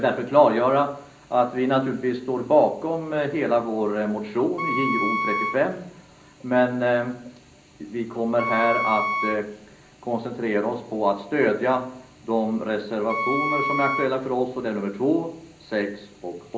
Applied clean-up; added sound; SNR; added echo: none; Wind instrument, woodwind instrument; 4 dB; reverberation time 0.5 s.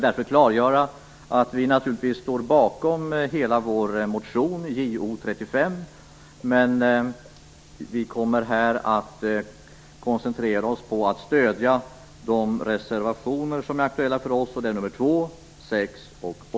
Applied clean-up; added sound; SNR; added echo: none; none; none; none.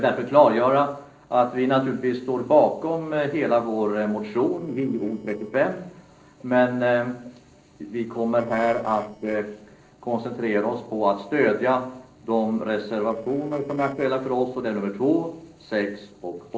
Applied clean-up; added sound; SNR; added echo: neural separator model SepFormer DNS4.